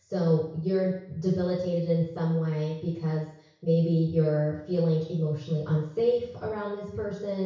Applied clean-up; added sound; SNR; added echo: none; none; none; reverberation time 0.6 s.